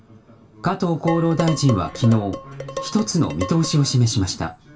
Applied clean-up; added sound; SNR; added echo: none; Dishes, pots, and pans; 12 dB; reverberation time 0.2 s.